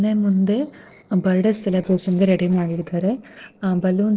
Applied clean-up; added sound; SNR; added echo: neural separator model SepFormer DNS4.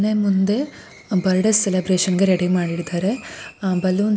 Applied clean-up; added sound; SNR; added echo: none; none; none; none.